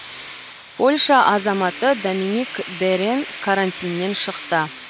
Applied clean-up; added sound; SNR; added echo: none; Tools; 12 dB; none.